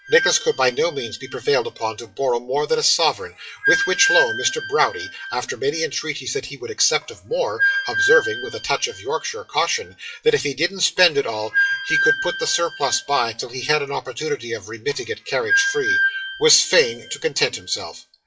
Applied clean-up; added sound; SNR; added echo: classical method WPE with log-MMSE.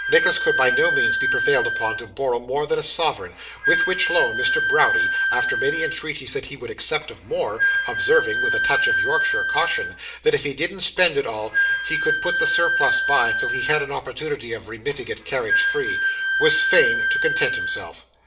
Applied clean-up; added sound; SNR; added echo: none; Wind instrument, woodwind instrument; 0 dB; reverberation time 0.5 s.